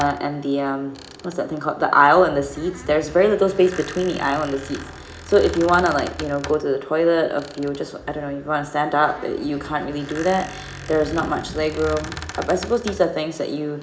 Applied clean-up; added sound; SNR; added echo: none; Squeak; 16 dB; reverberation time 0.4 s.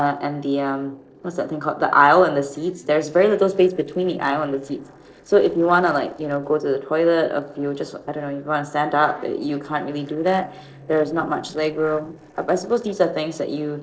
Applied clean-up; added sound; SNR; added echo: neural separator model SepFormer DNS4.